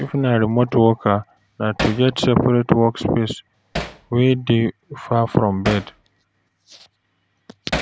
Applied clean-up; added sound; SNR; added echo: none; Hammer; 14 dB; none.